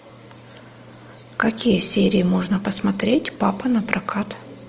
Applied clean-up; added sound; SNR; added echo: none; none; none; none.